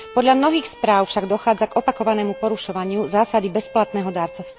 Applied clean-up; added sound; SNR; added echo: none; Bowed string instrument; 18 dB; none.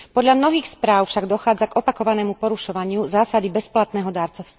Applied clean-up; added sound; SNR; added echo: none; none; none; none.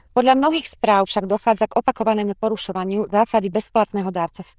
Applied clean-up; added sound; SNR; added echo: neural diffusion model UNIVERSE++.